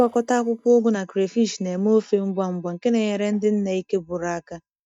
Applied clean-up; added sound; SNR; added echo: neural mask model DeepFilterNet 3.